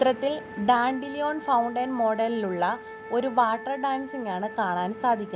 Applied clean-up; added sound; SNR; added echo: none; Wind instrument, woodwind instrument; 15 dB; none.